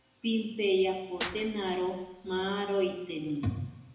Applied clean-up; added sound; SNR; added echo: none; Clapping / Drum kit; 12 dB; reverberation time 0.9 s.